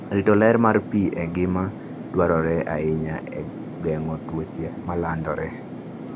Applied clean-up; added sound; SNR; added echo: none; Fixed-wing aircraft, airplane; 11 dB; none.